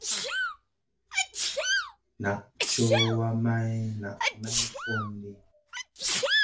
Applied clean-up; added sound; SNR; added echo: none; Sneeze; -1 dB; reverberation time 0.2 s.